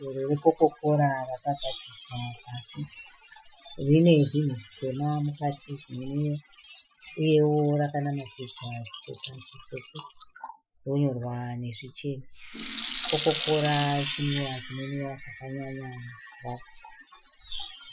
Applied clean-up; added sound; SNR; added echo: classical method Wiener filter.